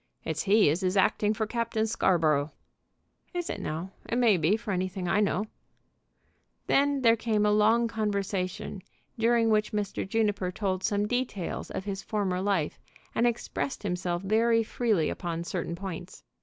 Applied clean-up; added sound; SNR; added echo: none; none; none; none.